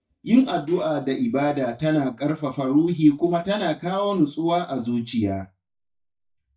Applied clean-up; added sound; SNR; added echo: neural mask model DeepFilterNet 3.